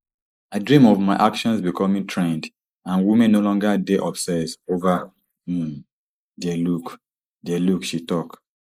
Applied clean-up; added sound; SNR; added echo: neural mask model Resemble Enhance denoiser.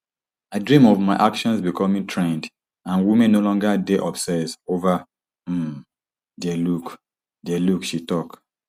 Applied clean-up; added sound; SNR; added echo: none; none; none; none.